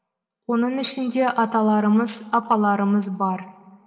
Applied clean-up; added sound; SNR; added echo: none; none; none; reverberation time 2.1 s.